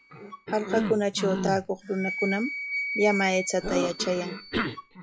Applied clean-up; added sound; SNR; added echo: classical method log-MMSE.